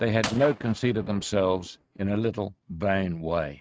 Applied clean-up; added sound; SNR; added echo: neural mask model RNNoise.